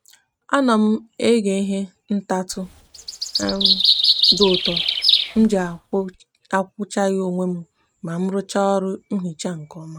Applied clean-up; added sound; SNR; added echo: neural mask model RNNoise.